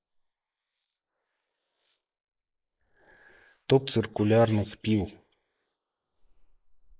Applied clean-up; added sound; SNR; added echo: neural mask model Resemble Enhance denoiser.